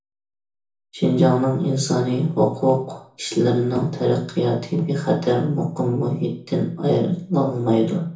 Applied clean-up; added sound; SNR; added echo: none; none; none; reverberation time 0.6 s.